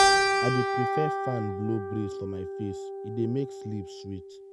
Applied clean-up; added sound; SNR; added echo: none; Keyboard (musical); -4 dB; none.